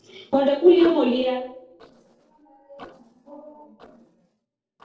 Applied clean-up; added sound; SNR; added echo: neural separator model SepFormer DNS4.